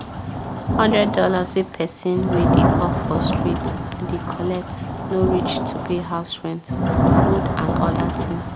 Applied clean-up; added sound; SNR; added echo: none; Thunder / Rain; -2 dB; none.